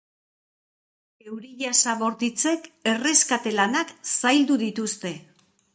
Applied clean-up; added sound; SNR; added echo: none; none; none; none.